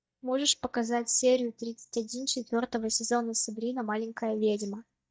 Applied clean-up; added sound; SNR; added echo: neural mask model DeepFilterNet 3.